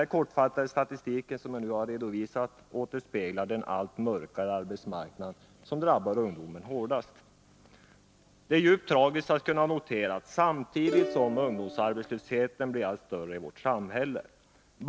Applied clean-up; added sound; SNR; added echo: none; Plucked string instrument; 5 dB; none.